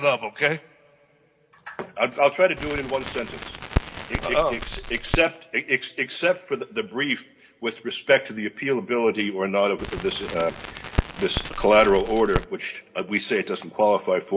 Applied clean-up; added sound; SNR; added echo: none; Crackle; 6 dB; reverberation time 1.0 s.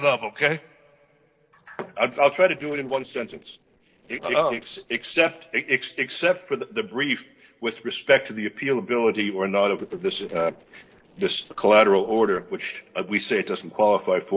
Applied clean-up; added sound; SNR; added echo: neural separator model SepFormer DNS4.